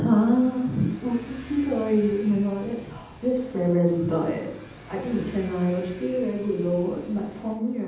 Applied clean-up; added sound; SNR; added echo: none; Motorcycle / Accelerating, revving, vroom; 20 dB; reverberation time 0.8 s.